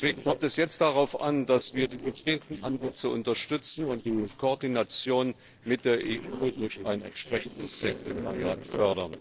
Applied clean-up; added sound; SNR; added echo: neural separator model SepFormer DNS4.